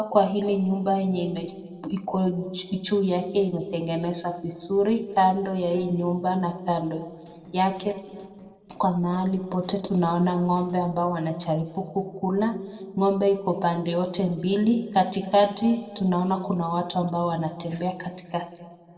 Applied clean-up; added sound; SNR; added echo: neural separator model SepFormer DNS4.